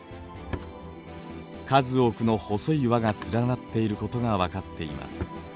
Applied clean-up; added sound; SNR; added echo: none; Drawer open or close; 18 dB; none.